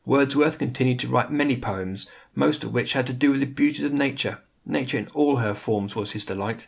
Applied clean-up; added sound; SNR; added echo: none; none; none; none.